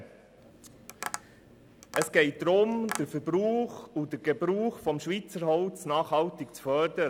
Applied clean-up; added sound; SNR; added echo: none; Tap; 13 dB; none.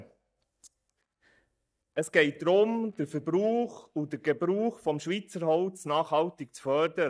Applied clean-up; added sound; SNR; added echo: neural mask model DeepFilterNet 3.